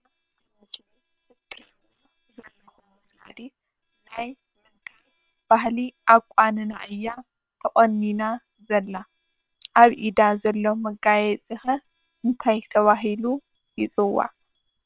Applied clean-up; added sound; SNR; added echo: neural separator model SepFormer WHAM!.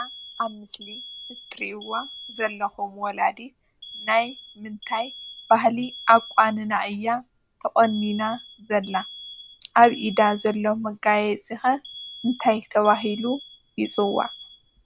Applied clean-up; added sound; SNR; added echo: none; Alarm; 18 dB; none.